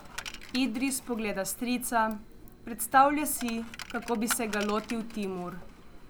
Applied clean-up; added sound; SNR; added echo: none; Coin (dropping); 13 dB; none.